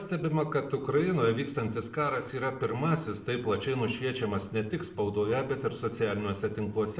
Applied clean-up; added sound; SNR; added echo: neural separator model SepFormer DNS4.